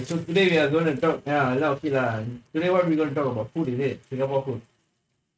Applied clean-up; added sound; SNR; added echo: neural mask model RNNoise.